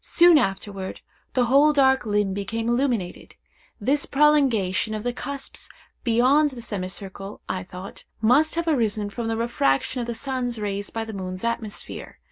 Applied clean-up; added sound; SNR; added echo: none; none; none; none.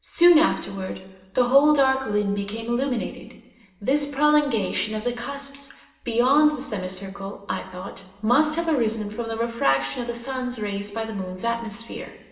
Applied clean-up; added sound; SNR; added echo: none; none; none; reverberation time 1.2 s.